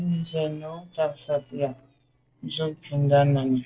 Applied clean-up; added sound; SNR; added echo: neural separator model SepFormer DNS4.